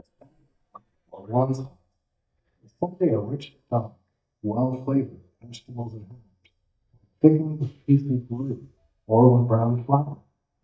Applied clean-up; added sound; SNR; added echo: neural mask model DeepFilterNet 3.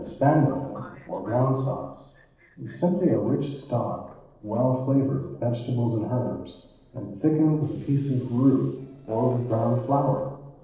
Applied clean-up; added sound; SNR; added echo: neural separator model SepFormer DNS4.